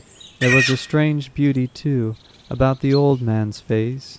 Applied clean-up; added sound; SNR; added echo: none; Livestock, farm animals, working animals; 9 dB; none.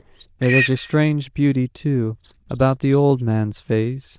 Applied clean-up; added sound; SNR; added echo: neural diffusion model UNIVERSE++.